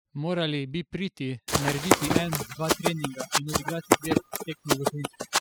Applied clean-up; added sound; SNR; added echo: classical method spectral subtraction.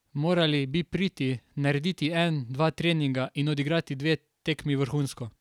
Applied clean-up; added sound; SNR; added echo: none; none; none; none.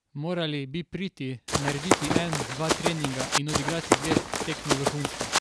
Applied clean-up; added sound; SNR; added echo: none; Run; -5 dB; none.